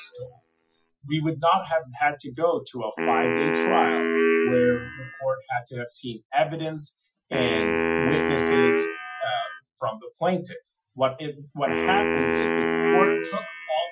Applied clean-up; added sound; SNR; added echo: classical method Wiener filter.